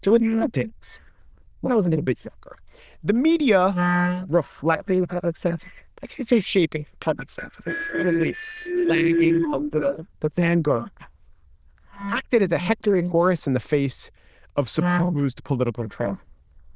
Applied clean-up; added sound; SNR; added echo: neural diffusion model UNIVERSE++.